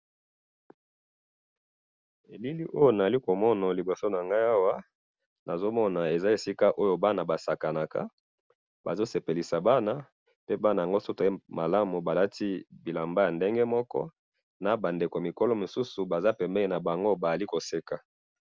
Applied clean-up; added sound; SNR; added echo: none; none; none; none.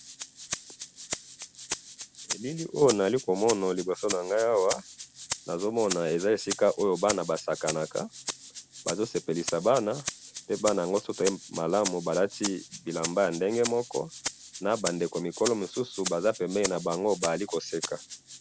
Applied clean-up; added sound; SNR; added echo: none; Rattle (instrument); 10 dB; none.